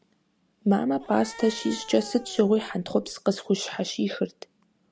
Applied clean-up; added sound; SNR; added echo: none; Cat; 18 dB; none.